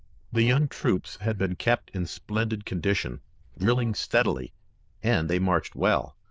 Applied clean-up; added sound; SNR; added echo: neural diffusion model UNIVERSE++.